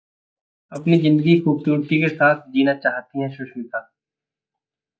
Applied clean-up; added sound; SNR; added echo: neural mask model DeepFilterNet 3.